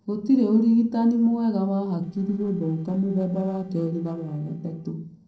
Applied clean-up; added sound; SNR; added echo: neural separator model SepFormer DNS4.